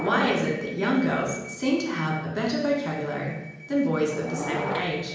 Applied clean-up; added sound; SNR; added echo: none; Subway, metro, underground / Door; 9 dB; reverberation time 1.0 s.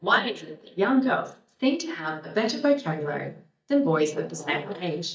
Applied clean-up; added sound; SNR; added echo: neural mask model DeepFilterNet 3.